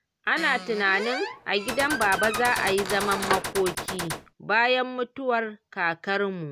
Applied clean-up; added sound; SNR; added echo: none; Gunshot, gunfire + Squeak; 5 dB; none.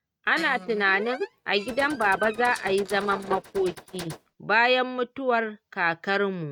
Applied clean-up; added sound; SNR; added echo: neural mask model RNNoise.